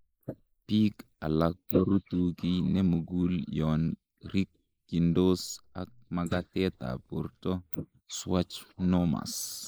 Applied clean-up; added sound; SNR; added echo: neural mask model Resemble Enhance denoiser.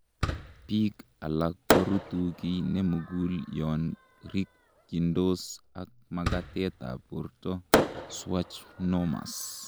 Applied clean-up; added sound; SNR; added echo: none; Fireworks; 3 dB; none.